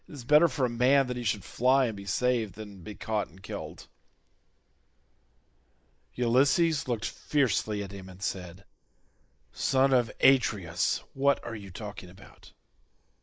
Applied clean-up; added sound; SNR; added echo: neural mask model Resemble Enhance denoiser.